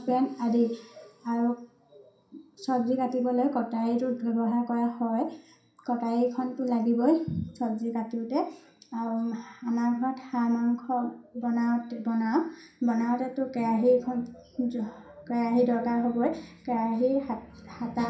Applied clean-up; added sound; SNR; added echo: none; none; none; reverberation time 0.5 s.